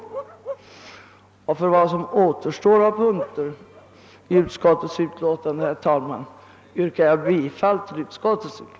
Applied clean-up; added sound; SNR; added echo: none; Bark; 16 dB; none.